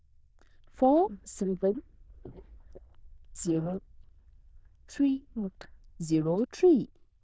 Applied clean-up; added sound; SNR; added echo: neural diffusion model UNIVERSE++.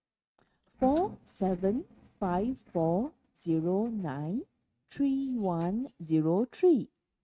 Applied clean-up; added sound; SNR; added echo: neural mask model RNNoise.